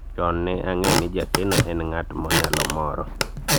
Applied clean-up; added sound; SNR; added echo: none; Squeak / Wood; -1 dB; none.